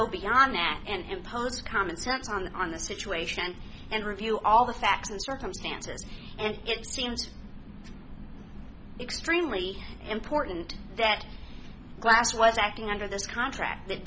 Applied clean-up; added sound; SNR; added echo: none; none; none; none.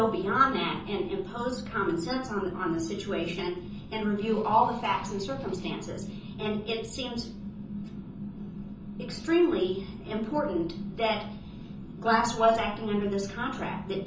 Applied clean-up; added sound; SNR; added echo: none; Strum; 16 dB; reverberation time 0.6 s.